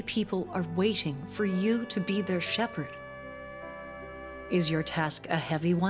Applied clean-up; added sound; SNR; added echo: none; Wind instrument, woodwind instrument; 16 dB; none.